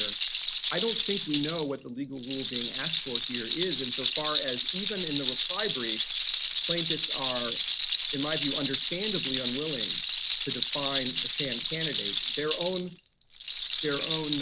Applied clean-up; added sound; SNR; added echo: none; Rattle; -3 dB; none.